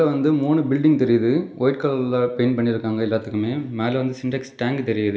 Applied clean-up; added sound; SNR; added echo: none; none; none; reverberation time 0.7 s.